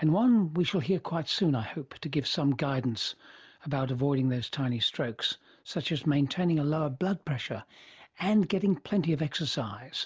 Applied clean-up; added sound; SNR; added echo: none; none; none; none.